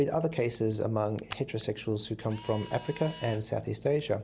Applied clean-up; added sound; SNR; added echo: none; Camera; 16 dB; none.